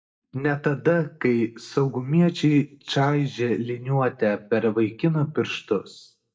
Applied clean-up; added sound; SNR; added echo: neural mask model DeepFilterNet 3.